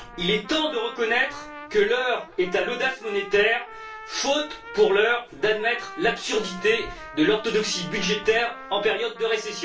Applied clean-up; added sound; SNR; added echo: none; Trumpet; 16 dB; reverberation time 0.2 s.